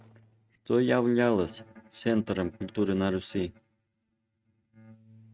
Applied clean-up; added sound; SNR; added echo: neural mask model RNNoise.